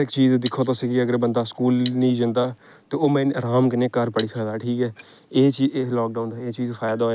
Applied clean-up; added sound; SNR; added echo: none; Cutlery, silverware; 14 dB; none.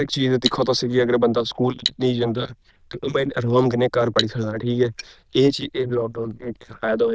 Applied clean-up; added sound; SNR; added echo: neural diffusion model UNIVERSE++.